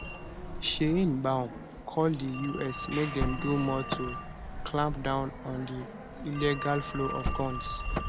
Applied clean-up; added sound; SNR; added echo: none; Telephone + Car; 5 dB; none.